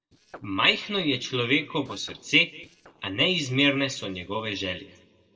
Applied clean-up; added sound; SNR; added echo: neural separator model SepFormer DNS4.